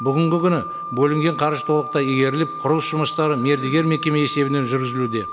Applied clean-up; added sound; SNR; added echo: none; Wind instrument, woodwind instrument; 10 dB; none.